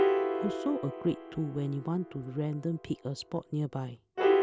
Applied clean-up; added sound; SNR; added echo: none; Piano; -2 dB; none.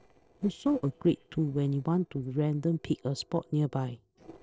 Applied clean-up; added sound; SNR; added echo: neural separator model SepFormer DNS4.